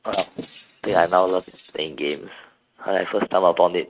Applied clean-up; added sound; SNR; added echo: neural mask model RNNoise.